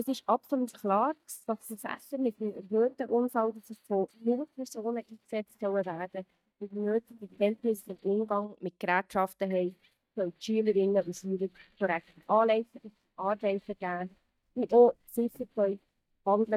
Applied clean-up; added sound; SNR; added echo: neural mask model DeepFilterNet 3.